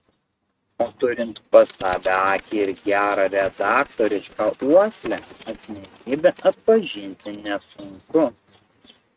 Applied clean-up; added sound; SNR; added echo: neural mask model RNNoise.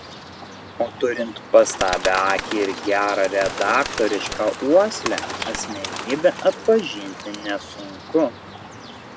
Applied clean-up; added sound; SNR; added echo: none; Bird; 10 dB; none.